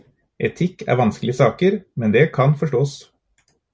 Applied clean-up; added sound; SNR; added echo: none; none; none; none.